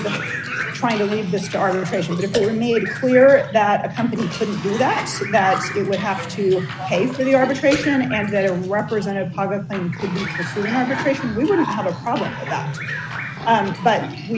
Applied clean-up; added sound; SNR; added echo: none; Bird vocalization, bird call, bird song + Cough; 10 dB; none.